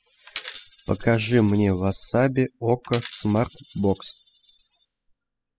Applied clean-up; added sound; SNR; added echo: classical method spectral subtraction.